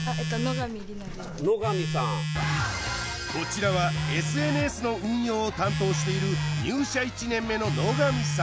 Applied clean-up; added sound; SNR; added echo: none; Telephone; 2 dB; none.